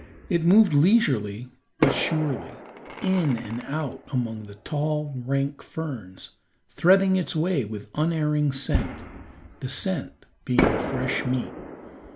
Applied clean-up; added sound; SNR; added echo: none; Fireworks; 8 dB; none.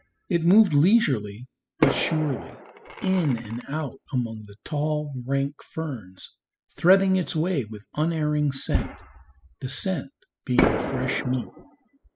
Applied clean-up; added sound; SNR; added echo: classical method spectral subtraction.